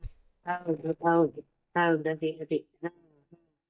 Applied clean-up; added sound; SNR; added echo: neural mask model DeepFilterNet 3.